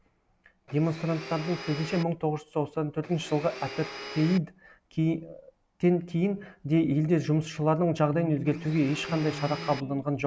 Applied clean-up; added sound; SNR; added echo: none; Electric guitar + Domestic sounds, home sounds; 11 dB; none.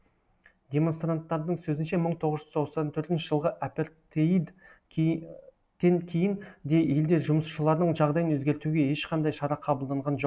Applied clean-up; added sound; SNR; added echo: none; none; none; none.